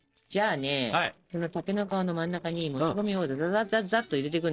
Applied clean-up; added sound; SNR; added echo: neural separator model SepFormer DNS4.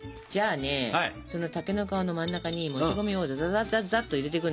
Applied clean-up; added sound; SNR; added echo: none; none; none; none.